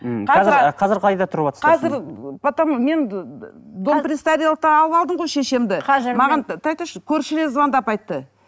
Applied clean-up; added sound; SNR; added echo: none; none; none; none.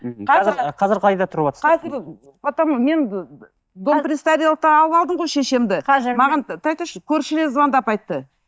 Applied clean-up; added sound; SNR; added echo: neural mask model DeepFilterNet 3.